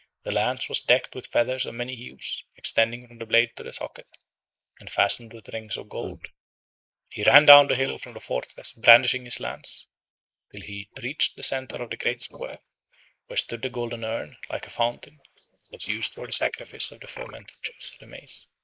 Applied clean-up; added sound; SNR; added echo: neural mask model Resemble Enhance denoiser.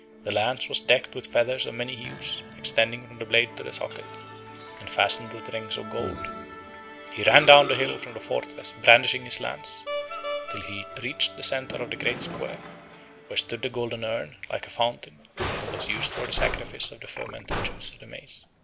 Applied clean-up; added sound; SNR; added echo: none; Musical instrument; 11 dB; none.